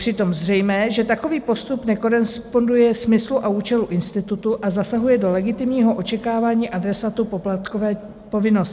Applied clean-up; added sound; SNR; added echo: none; none; none; none.